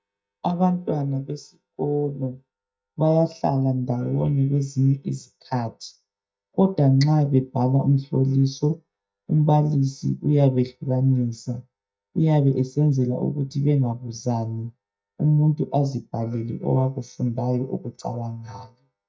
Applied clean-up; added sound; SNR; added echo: neural mask model DeepFilterNet 3.